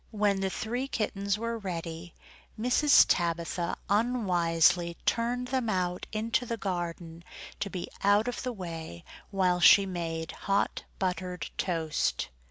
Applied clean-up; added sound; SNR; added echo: none; none; none; none.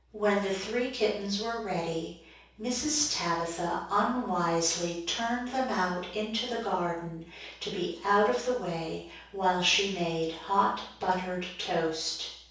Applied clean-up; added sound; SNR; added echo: none; none; none; reverberation time 0.6 s.